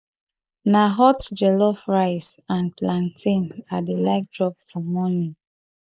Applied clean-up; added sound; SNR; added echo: neural mask model Resemble Enhance denoiser.